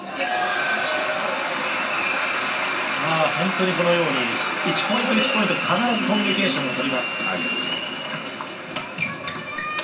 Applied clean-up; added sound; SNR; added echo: none; Coin (dropping) / Glass; 11 dB; reverberation time 0.3 s.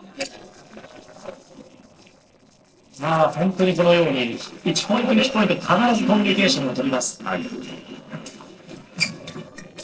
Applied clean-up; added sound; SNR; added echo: neural separator model SepFormer DNS4.